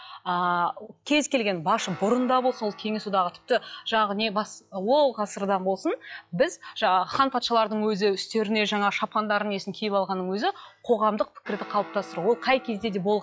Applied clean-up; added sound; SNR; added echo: classical method log-MMSE.